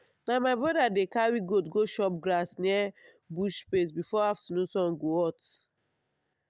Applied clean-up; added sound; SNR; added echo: none; none; none; none.